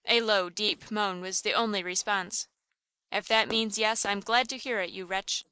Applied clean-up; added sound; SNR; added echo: neural mask model Resemble Enhance denoiser.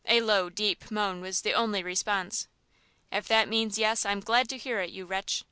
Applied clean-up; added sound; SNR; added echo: none; none; none; none.